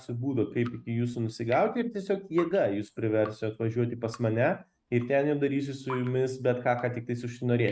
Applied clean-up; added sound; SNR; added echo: neural mask model RNNoise.